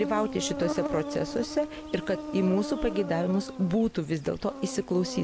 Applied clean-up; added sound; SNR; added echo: none; Insect; 8 dB; none.